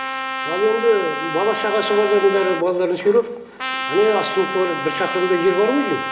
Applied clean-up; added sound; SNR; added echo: none; Trumpet; 6 dB; reverberation time 1.2 s.